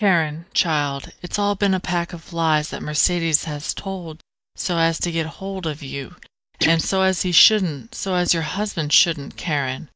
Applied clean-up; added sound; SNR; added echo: neural mask model DeepFilterNet 3.